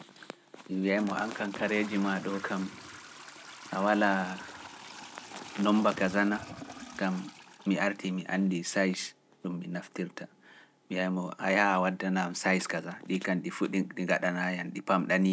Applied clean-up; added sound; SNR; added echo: none; Trickle, dribble / Toilet flush; 18 dB; none.